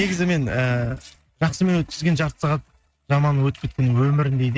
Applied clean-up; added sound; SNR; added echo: neural mask model RNNoise.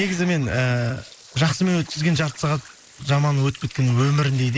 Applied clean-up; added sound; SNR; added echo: neural mask model Resemble Enhance denoiser.